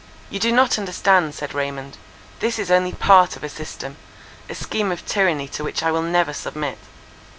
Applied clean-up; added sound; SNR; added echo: none; none; none; none.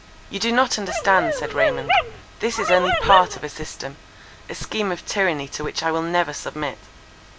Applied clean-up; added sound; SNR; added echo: none; Dog; 0 dB; none.